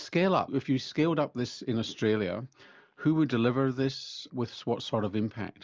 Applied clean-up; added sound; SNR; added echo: none; none; none; none.